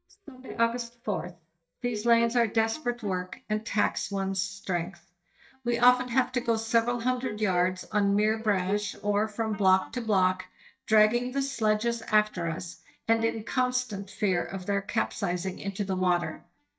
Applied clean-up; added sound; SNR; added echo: neural mask model DeepFilterNet 3.